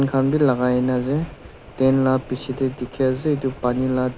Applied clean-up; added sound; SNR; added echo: none; none; none; none.